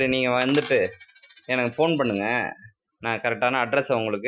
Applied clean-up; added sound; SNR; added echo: classical method Wiener filter.